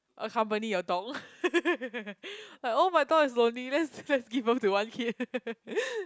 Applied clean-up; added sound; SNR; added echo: none; none; none; none.